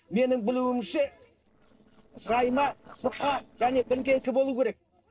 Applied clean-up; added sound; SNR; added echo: neural separator model SepFormer DNS4.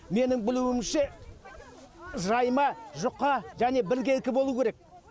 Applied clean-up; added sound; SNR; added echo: none; none; none; none.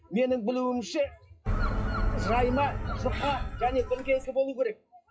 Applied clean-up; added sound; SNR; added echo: classical method WPE with log-MMSE.